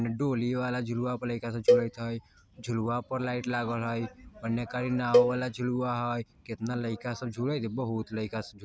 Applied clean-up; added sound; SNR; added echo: none; Cowbell; -1 dB; none.